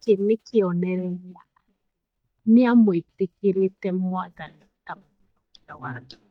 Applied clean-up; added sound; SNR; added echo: neural mask model DeepFilterNet 3.